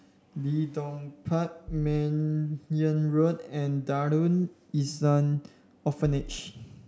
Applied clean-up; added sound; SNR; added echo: none; Bass drum; 11 dB; none.